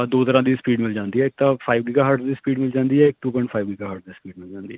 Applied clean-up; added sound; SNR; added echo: none; none; none; none.